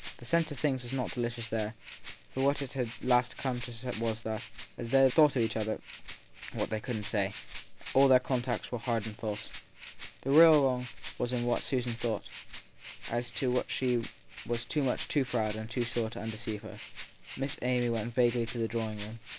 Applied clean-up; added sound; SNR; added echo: none; Rattle (instrument); -1 dB; none.